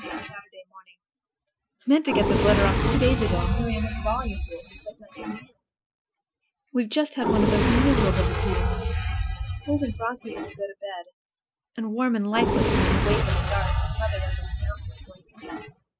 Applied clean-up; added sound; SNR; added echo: classical method Wiener filter.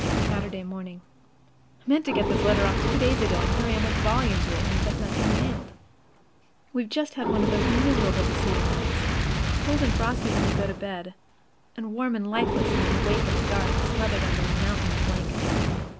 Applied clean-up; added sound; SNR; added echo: none; Fire; -4 dB; none.